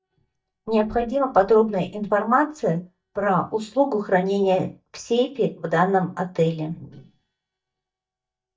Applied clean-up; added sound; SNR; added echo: neural mask model DeepFilterNet 3.